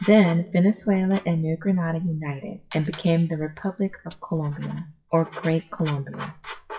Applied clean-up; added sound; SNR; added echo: classical method WPE with log-MMSE.